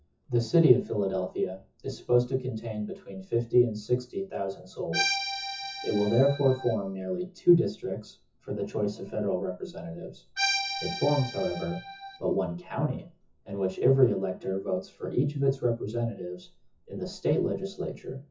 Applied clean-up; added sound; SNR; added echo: classical method WPE with log-MMSE.